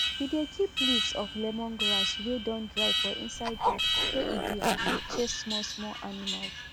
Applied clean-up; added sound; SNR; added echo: none; Alarm + Zipper (clothing); -3 dB; none.